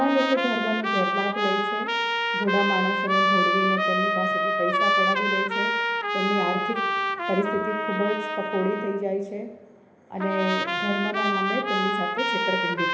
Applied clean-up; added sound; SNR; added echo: none; Trumpet; -2 dB; reverberation time 1.0 s.